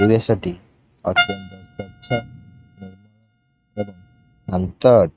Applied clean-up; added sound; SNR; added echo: neural mask model RNNoise.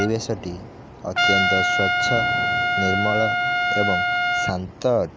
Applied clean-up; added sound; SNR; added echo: none; Trumpet; -3 dB; none.